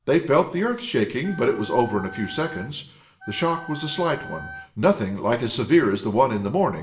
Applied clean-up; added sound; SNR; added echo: none; Wind instrument, woodwind instrument; 16 dB; reverberation time 0.6 s.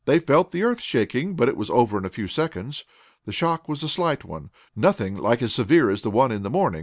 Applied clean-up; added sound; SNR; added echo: none; none; none; none.